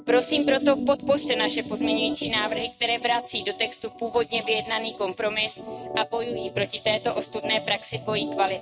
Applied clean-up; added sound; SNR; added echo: neural mask model RNNoise.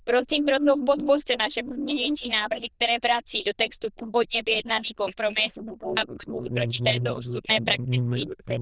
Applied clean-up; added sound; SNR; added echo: neural diffusion model UNIVERSE++.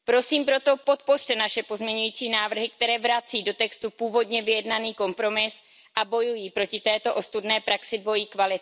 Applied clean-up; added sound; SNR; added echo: none; none; none; none.